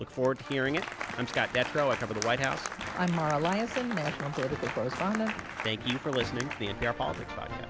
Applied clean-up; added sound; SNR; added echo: none; Applause; 8 dB; none.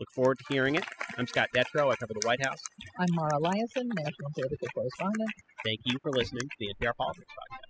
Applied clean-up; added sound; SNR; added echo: classical method spectral subtraction.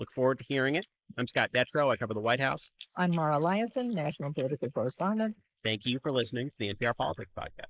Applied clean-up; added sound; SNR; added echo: neural mask model Resemble Enhance denoiser.